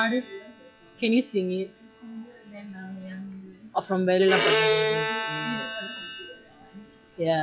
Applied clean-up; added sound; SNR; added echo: classical method log-MMSE.